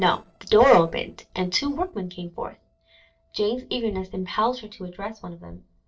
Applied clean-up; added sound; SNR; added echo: neural separator model SepFormer DNS4.